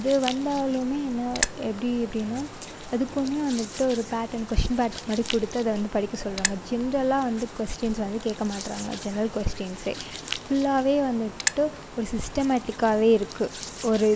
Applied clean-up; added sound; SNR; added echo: none; Hands; 12 dB; none.